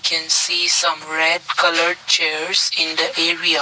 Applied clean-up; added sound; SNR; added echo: none; none; none; none.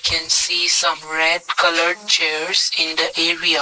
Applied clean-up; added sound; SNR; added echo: neural mask model Resemble Enhance denoiser.